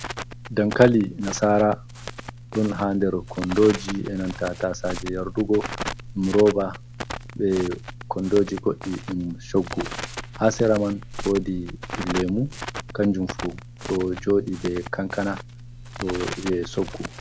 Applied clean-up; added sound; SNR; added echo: none; Crackle; 11 dB; none.